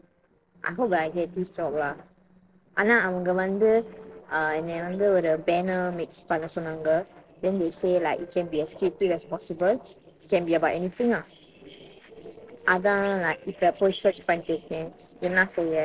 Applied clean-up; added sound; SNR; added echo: neural separator model SepFormer DNS4.